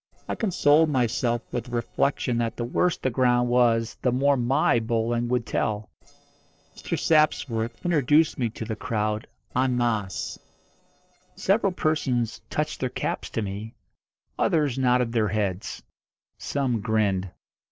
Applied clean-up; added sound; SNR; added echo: neural separator model SepFormer DNS4.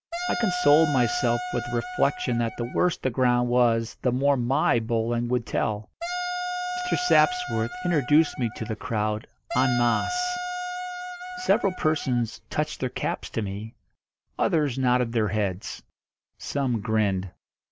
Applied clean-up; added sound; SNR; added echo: none; Wind instrument, woodwind instrument; 7 dB; none.